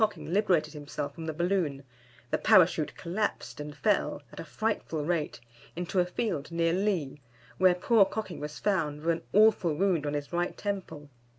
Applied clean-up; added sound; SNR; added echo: none; none; none; none.